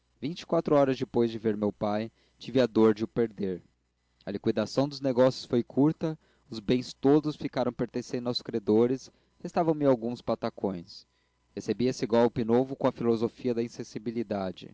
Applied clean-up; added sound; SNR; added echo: none; none; none; none.